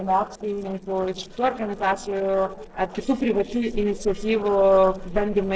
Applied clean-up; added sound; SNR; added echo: neural separator model SepFormer DNS4.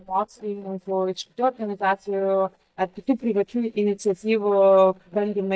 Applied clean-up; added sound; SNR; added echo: neural mask model DeepFilterNet 3.